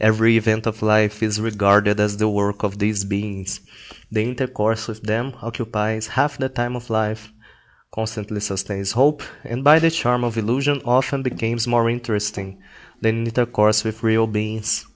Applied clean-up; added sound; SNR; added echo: none; none; none; none.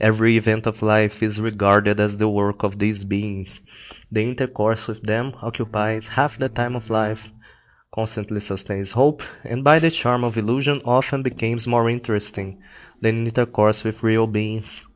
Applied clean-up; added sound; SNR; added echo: neural separator model SepFormer DNS4.